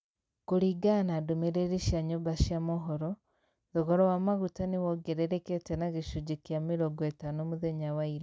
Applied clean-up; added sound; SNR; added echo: none; none; none; none.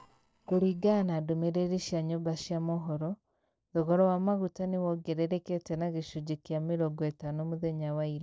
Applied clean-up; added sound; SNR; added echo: neural separator model SepFormer DNS4.